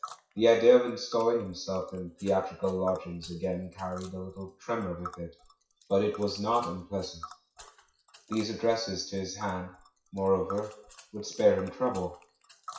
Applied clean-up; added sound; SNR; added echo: classical method WPE with log-MMSE.